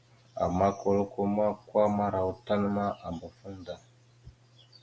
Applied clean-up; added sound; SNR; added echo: none; none; none; none.